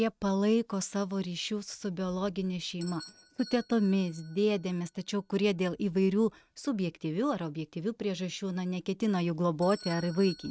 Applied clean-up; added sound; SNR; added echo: neural mask model RNNoise.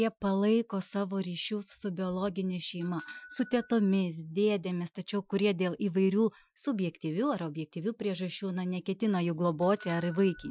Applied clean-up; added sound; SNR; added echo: classical method Wiener filter.